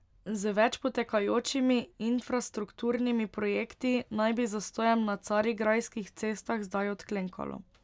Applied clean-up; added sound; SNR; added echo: none; none; none; none.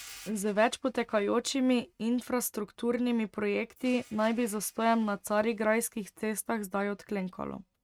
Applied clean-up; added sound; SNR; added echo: neural mask model RNNoise.